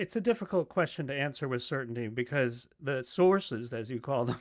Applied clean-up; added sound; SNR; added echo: none; none; none; none.